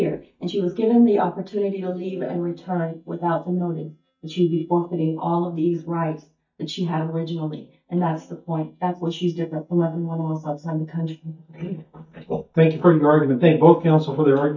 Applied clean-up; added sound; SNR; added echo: neural mask model DeepFilterNet 3.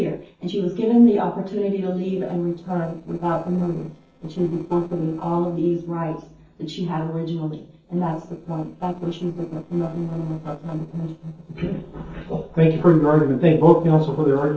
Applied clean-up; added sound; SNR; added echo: neural separator model SepFormer DNS4.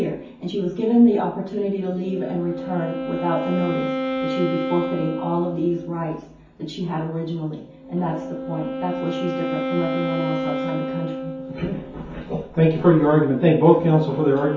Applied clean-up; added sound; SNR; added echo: none; Wind instrument, woodwind instrument; 7 dB; reverberation time 0.6 s.